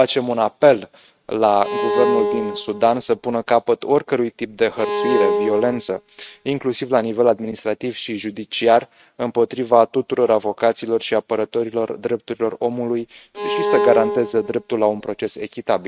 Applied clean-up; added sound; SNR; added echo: neural mask model RNNoise.